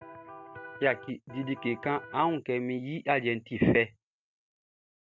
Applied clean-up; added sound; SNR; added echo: none; Electric guitar; 14 dB; none.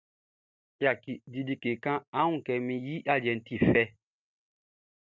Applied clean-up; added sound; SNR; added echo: none; none; none; none.